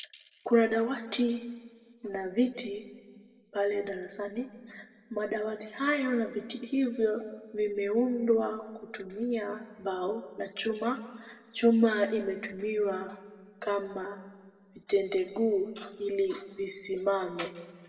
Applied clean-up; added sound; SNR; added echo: none; none; none; reverberation time 1.2 s.